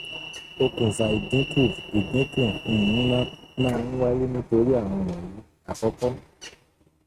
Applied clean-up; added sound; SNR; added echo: neural mask model RNNoise.